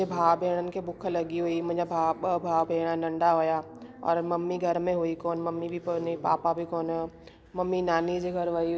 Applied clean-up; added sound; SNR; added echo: none; none; none; none.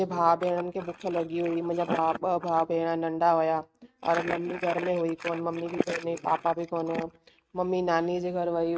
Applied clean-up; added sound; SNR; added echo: neural mask model RNNoise.